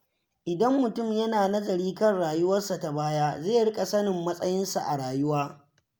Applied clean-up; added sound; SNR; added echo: none; none; none; none.